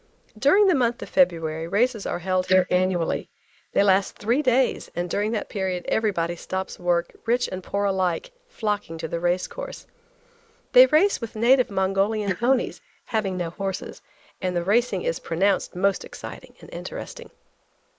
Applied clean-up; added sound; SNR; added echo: neural mask model Resemble Enhance denoiser.